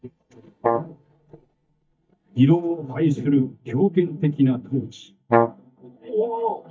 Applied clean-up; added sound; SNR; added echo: neural mask model DeepFilterNet 3.